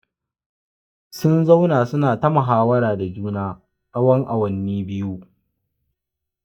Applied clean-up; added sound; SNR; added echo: neural mask model DeepFilterNet 3.